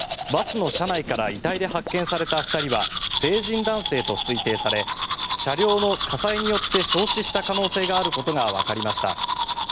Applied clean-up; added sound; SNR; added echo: none; Domestic sounds, home sounds; 3 dB; none.